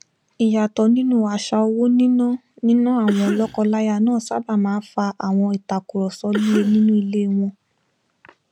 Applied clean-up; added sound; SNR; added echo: none; Cough; 13 dB; none.